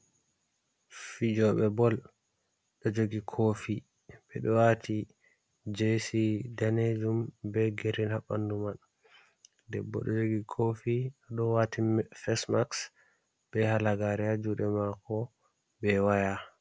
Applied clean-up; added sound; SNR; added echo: none; none; none; none.